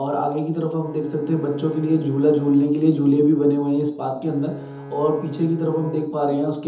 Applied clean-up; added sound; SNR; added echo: none; Bowed string instrument; 16 dB; reverberation time 0.8 s.